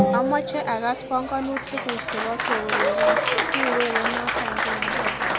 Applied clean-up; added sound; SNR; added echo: none; Applause; -4 dB; none.